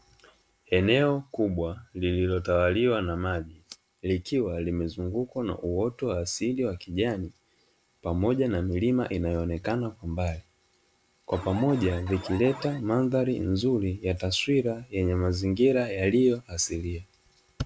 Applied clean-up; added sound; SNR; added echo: none; Alarm; 13 dB; none.